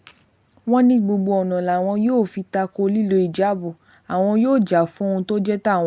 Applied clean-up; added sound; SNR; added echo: none; none; none; none.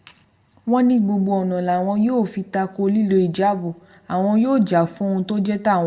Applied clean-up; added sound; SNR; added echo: none; none; none; reverberation time 0.4 s.